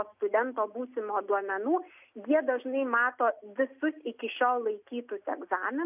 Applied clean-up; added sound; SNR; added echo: none; none; none; none.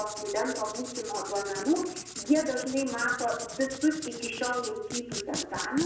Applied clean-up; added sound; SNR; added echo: none; Writing; 9 dB; reverberation time 0.7 s.